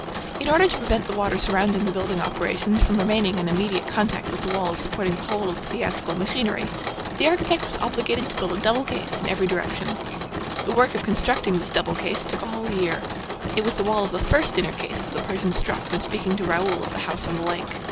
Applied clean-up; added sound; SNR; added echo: none; Mechanisms; 6 dB; none.